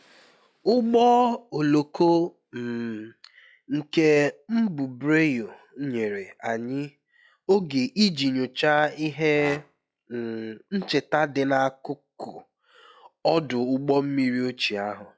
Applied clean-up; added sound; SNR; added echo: classical method log-MMSE.